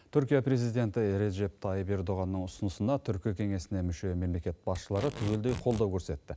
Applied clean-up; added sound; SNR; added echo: none; Packing tape, duct tape; 12 dB; none.